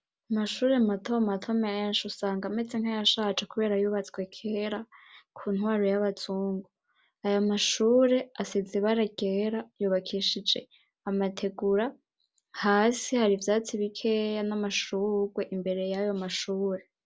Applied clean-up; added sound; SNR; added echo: none; none; none; none.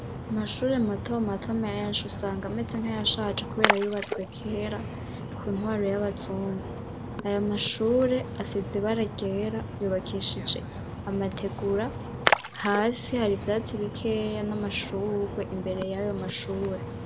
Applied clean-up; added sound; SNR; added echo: none; Splash, splatter; 4 dB; none.